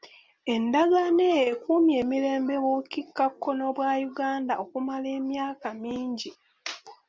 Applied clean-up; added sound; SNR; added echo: none; none; none; none.